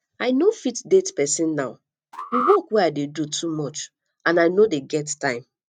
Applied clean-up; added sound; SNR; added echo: neural mask model RNNoise.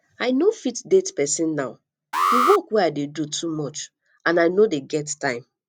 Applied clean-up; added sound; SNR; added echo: none; Alarm; 2 dB; none.